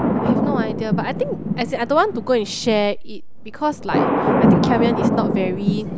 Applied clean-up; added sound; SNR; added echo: none; Thunder; -2 dB; none.